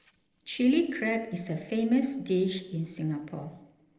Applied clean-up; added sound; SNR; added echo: neural separator model SepFormer DNS4.